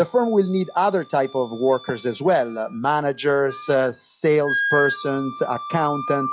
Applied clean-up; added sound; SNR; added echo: classical method log-MMSE.